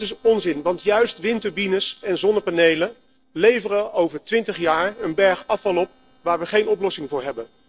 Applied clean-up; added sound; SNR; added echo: neural separator model SepFormer DNS4.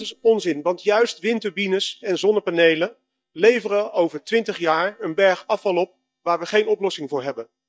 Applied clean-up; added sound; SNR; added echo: neural mask model DeepFilterNet 3.